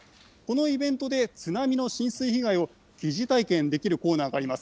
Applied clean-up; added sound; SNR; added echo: none; none; none; none.